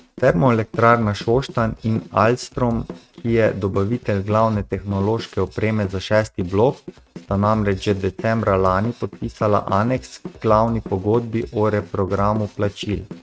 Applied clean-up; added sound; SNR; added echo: neural mask model RNNoise.